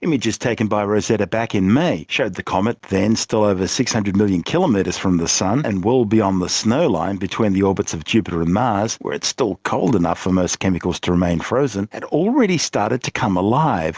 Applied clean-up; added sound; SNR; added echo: none; none; none; none.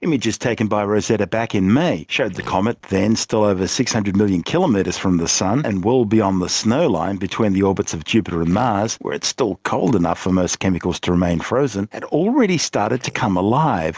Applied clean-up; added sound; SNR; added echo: neural mask model Resemble Enhance denoiser.